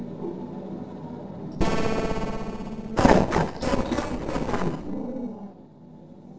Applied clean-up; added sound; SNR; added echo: neural separator model SepFormer DNS4.